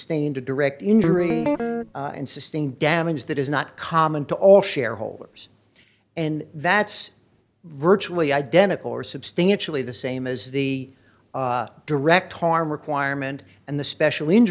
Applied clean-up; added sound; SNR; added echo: none; Guitar; 2 dB; none.